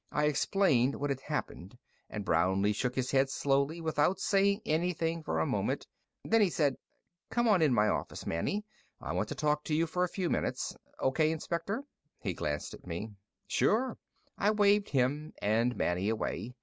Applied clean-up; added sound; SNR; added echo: none; none; none; none.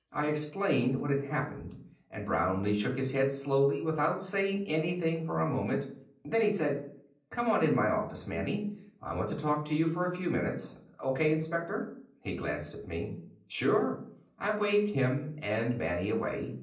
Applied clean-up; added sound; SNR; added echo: none; none; none; reverberation time 0.6 s.